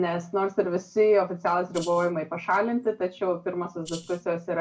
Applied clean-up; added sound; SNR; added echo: none; Rattle (instrument); 17 dB; reverberation time 0.2 s.